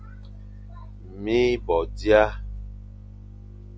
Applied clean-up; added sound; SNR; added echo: none; none; none; none.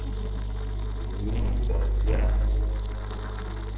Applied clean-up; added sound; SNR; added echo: neural separator model SepFormer DNS4.